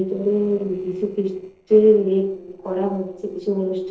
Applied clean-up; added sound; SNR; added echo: neural separator model SepFormer DNS4.